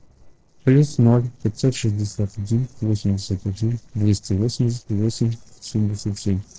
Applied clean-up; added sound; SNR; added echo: neural separator model SepFormer DNS4.